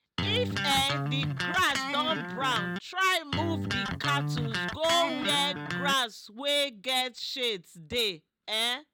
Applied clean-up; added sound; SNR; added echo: none; Electric guitar; 2 dB; none.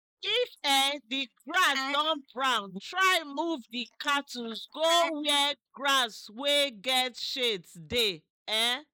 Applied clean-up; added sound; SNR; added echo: neural mask model Resemble Enhance denoiser.